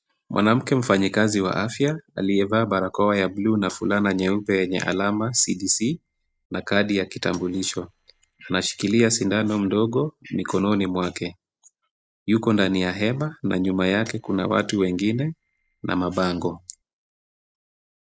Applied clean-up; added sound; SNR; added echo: neural separator model SepFormer DNS4.